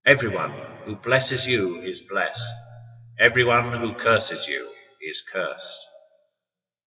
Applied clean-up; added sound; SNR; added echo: classical method WPE with log-MMSE.